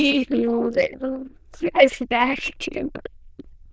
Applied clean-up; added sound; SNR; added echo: neural diffusion model UNIVERSE++.